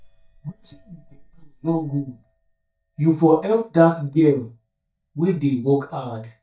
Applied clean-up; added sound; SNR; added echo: neural mask model DeepFilterNet 3.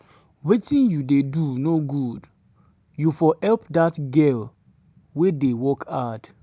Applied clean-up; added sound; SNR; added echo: none; none; none; none.